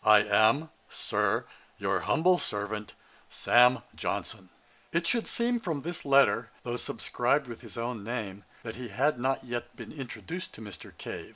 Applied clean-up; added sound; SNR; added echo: none; none; none; none.